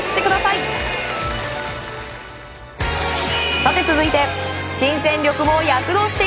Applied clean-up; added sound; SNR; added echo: none; none; none; none.